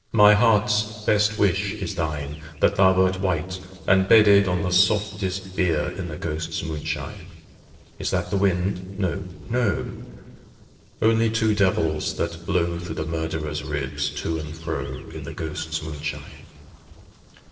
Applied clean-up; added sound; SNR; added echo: neural separator model SepFormer DNS4.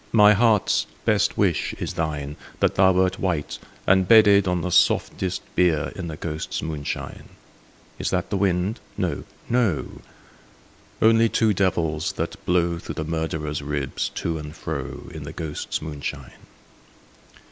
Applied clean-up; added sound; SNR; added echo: none; none; none; none.